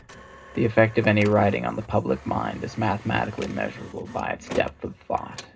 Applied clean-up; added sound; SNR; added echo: none; Printer; 17 dB; reverberation time 0.2 s.